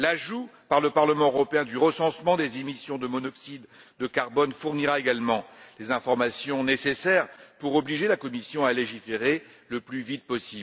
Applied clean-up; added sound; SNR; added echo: none; none; none; none.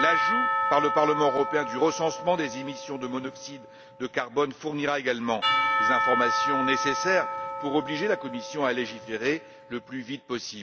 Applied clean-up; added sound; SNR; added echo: none; Church bell / Percussion; 1 dB; none.